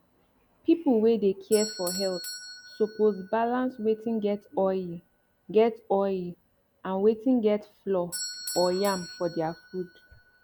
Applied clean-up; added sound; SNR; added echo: none; Bell / Doorbell; 15 dB; none.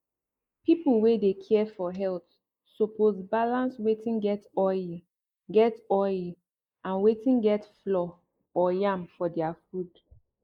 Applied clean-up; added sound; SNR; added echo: neural mask model Resemble Enhance denoiser.